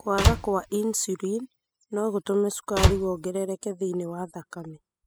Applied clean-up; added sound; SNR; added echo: classical method spectral subtraction.